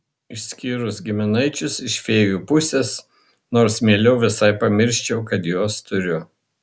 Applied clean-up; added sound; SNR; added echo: none; none; none; none.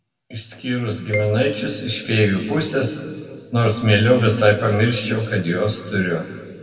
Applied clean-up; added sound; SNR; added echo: none; Marimba, xylophone; 14 dB; reverberation time 2.1 s.